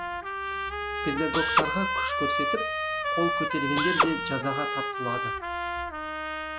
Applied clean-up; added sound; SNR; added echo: none; Trumpet + Drill; -4 dB; none.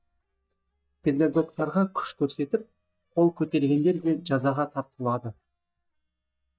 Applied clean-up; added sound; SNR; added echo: neural mask model DeepFilterNet 3.